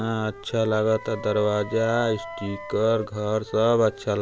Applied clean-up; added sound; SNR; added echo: none; Wind instrument, woodwind instrument + Wind instrument, woodwind instrument; 15 dB; none.